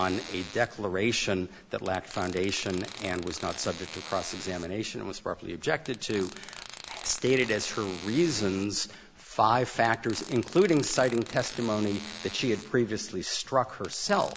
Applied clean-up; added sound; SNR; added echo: none; Fart; 16 dB; none.